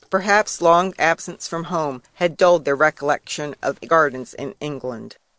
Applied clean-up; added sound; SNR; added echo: neural separator model SepFormer DNS4.